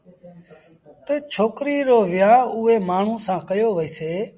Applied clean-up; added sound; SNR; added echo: none; none; none; none.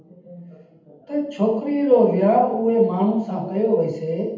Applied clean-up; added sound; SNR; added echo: none; none; none; reverberation time 0.8 s.